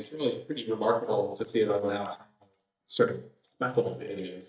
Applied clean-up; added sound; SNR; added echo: neural mask model DeepFilterNet 3.